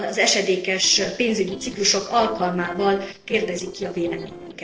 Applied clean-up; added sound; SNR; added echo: neural separator model SepFormer DNS4.